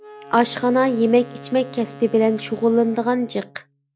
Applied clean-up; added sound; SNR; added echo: none; Wind instrument, woodwind instrument; 19 dB; none.